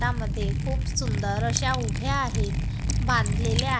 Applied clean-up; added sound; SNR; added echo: none; Liquid; -5 dB; none.